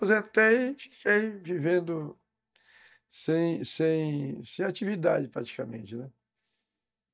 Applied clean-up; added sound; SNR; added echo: neural mask model DeepFilterNet 3.